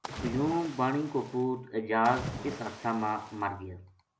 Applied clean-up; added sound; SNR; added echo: none; Splash, splatter; 11 dB; none.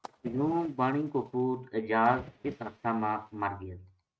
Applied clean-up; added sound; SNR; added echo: neural mask model RNNoise.